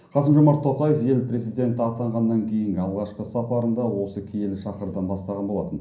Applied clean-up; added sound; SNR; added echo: none; none; none; reverberation time 0.6 s.